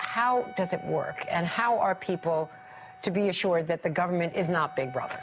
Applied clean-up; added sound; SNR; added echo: none; Wind instrument, woodwind instrument; 17 dB; none.